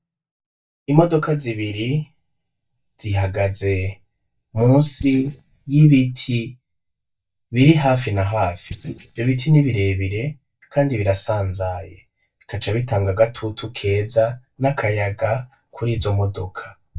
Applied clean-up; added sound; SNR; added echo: neural mask model DeepFilterNet 3.